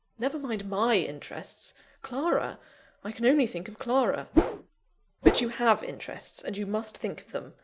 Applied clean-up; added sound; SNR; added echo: none; Whoosh, swoosh, swish; -5 dB; none.